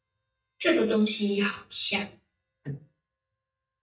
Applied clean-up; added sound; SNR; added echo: neural mask model DeepFilterNet 3.